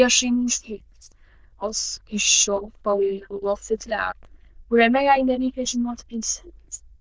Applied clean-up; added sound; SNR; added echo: neural diffusion model UNIVERSE++.